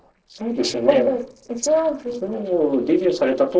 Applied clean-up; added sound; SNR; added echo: neural separator model SepFormer DNS4.